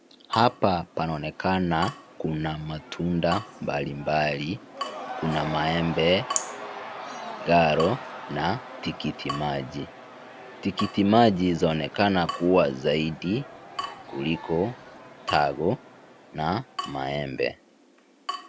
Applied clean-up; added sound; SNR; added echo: none; Drip / Water tap, faucet + Crowd / Cheering; 11 dB; none.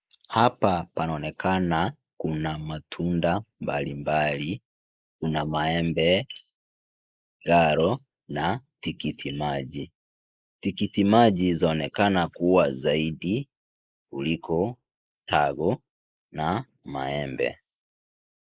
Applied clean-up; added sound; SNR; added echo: neural mask model Resemble Enhance denoiser.